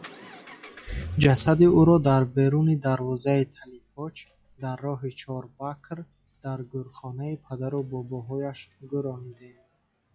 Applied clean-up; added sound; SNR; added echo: classical method log-MMSE.